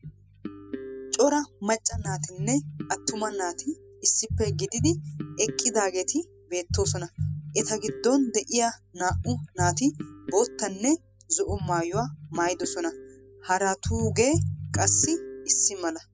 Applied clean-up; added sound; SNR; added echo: classical method spectral subtraction.